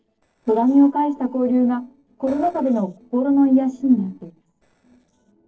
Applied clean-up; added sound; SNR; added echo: neural separator model SepFormer DNS4.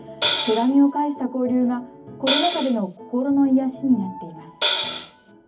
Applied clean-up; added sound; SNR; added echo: none; Hi-hat; -3 dB; reverberation time 0.3 s.